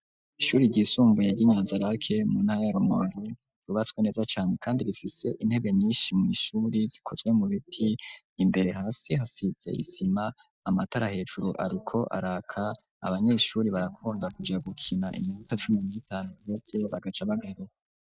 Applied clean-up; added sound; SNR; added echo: neural mask model DeepFilterNet 3.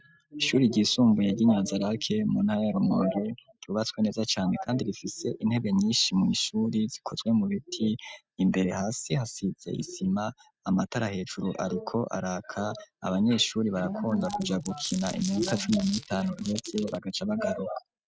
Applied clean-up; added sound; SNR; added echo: neural mask model RNNoise.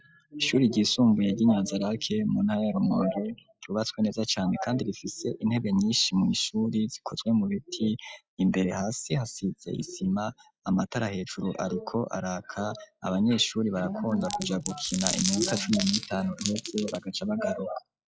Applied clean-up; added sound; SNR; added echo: classical method log-MMSE.